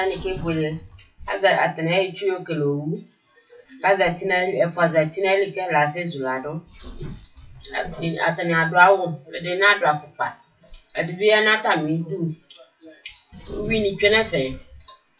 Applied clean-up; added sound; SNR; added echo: classical method WPE with log-MMSE.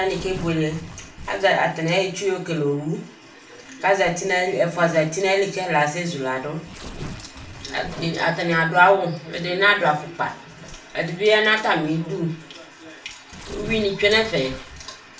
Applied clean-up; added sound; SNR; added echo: none; Tearing; 19 dB; reverberation time 0.4 s.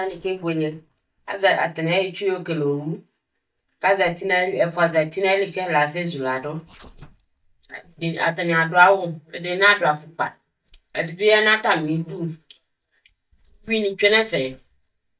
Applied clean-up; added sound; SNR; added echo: neural mask model DeepFilterNet 3.